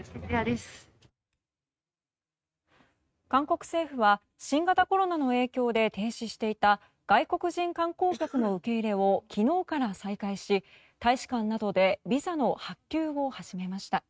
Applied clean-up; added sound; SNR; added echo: neural mask model RNNoise.